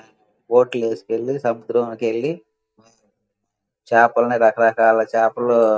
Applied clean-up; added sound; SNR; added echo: neural mask model DeepFilterNet 3.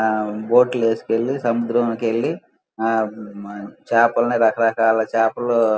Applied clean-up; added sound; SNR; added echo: none; none; none; none.